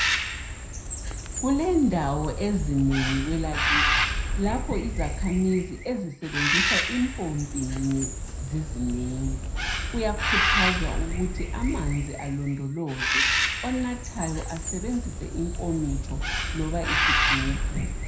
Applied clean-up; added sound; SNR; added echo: none; Bird; -1 dB; reverberation time 0.4 s.